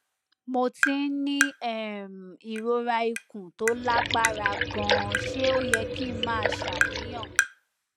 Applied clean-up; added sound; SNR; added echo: none; Tap + Liquid; 0 dB; none.